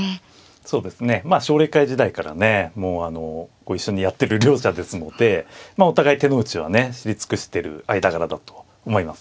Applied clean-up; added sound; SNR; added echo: none; none; none; none.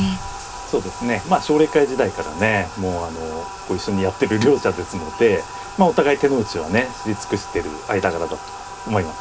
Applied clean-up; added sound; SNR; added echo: none; Bathtub (filling or washing); 12 dB; reverberation time 0.3 s.